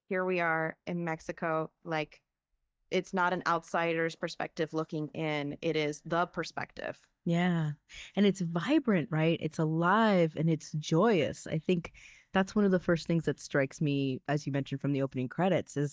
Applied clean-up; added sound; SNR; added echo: neural mask model DeepFilterNet 3.